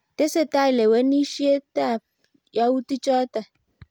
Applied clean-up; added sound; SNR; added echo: none; none; none; none.